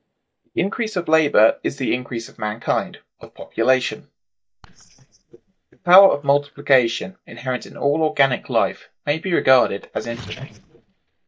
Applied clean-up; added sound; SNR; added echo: neural mask model DeepFilterNet 3.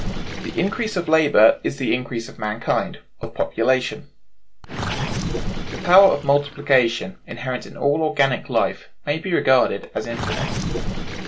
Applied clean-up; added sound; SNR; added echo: none; Gurgling; 9 dB; reverberation time 0.2 s.